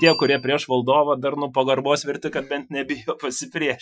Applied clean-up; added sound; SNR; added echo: classical method Wiener filter.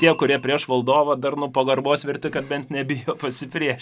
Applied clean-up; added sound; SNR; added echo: none; Bicycle bell; 17 dB; none.